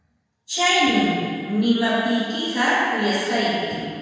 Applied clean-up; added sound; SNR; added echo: none; none; none; reverberation time 1.9 s.